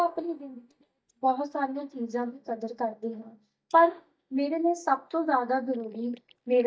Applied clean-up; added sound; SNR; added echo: neural mask model DeepFilterNet 3.